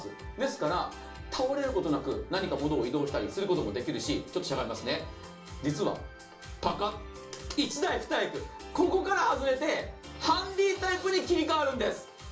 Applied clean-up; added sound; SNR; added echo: none; none; none; reverberation time 0.3 s.